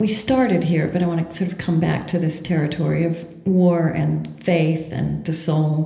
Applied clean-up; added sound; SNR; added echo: none; none; none; reverberation time 0.8 s.